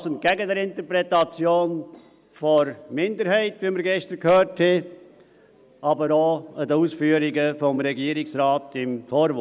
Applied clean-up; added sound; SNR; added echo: none; none; none; none.